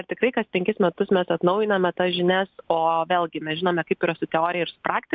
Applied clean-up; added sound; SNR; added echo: none; none; none; none.